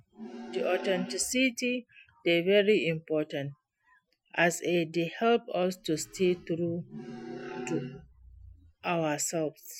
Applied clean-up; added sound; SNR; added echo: classical method Wiener filter.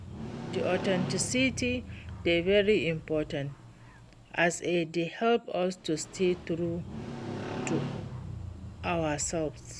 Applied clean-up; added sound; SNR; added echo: none; Motorcycle; 9 dB; none.